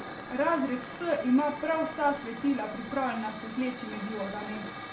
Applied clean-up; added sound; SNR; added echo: none; Hiss / Fire; 11 dB; reverberation time 0.4 s.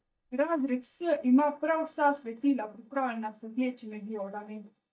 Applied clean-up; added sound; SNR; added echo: neural mask model DeepFilterNet 3.